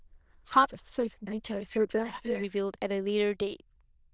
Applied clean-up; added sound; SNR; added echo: neural diffusion model UNIVERSE++.